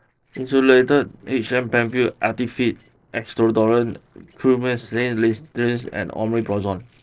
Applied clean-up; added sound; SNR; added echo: neural separator model SepFormer DNS4.